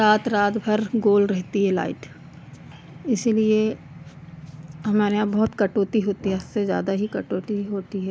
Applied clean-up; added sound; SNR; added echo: none; none; none; none.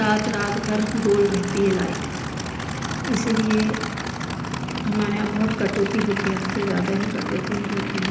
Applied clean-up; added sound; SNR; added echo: none; Idling / Aircraft; 4 dB; reverberation time 1.0 s.